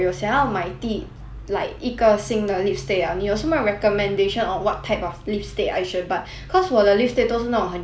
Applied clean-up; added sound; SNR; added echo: none; none; none; none.